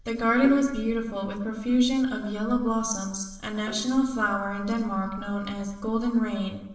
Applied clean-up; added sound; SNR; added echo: neural separator model SepFormer DNS4.